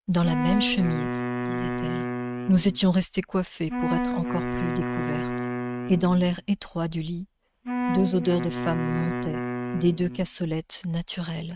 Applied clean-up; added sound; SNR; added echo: neural mask model RNNoise.